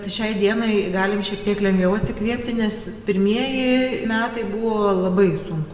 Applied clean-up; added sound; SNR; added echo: none; Ringtone; 19 dB; reverberation time 1.6 s.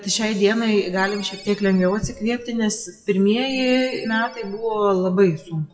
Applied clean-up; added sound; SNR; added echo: classical method WPE with log-MMSE.